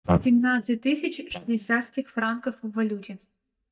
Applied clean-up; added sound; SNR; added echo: neural mask model DeepFilterNet 3.